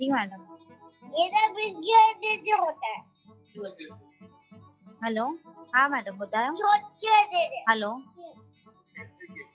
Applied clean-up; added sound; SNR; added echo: classical method log-MMSE.